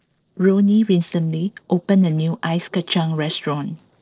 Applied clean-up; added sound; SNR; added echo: neural separator model SepFormer DNS4.